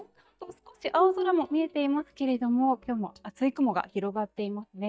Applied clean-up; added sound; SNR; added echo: neural mask model DeepFilterNet 3.